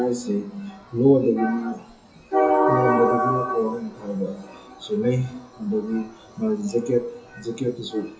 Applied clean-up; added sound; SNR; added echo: classical method WPE with log-MMSE.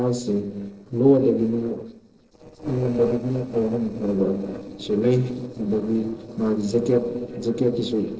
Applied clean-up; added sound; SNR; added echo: neural separator model SepFormer DNS4.